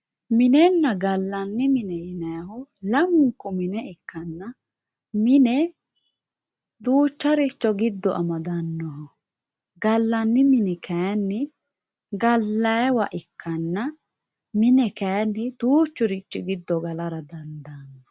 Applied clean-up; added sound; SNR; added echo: none; none; none; none.